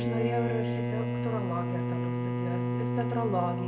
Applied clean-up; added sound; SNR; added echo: none; Bowed string instrument; -4 dB; reverberation time 0.6 s.